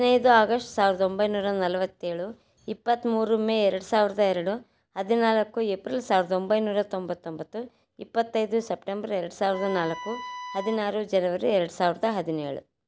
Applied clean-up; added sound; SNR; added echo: none; Wind instrument, woodwind instrument; 12 dB; none.